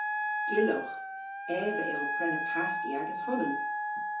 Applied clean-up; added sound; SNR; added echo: none; Wind instrument, woodwind instrument; -1 dB; reverberation time 0.6 s.